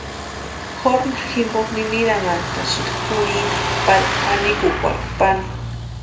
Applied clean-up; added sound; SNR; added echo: none; Truck; 3 dB; reverberation time 0.6 s.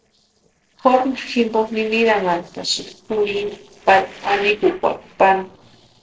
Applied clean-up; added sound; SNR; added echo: neural separator model SepFormer DNS4.